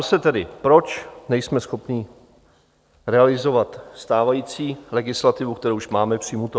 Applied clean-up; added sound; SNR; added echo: none; none; none; none.